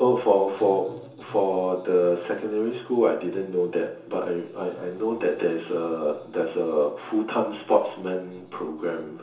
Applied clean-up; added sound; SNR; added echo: none; none; none; reverberation time 0.7 s.